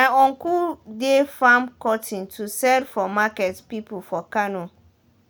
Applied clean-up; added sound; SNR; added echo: none; none; none; none.